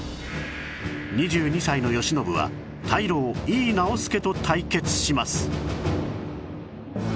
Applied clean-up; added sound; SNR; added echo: none; none; none; none.